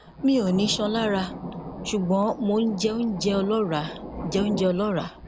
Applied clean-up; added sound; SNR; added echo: none; Thunder; 11 dB; none.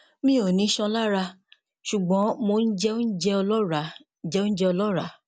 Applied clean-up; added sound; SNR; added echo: none; none; none; none.